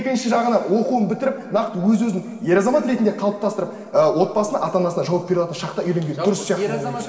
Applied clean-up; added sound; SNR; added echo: none; none; none; reverberation time 2.2 s.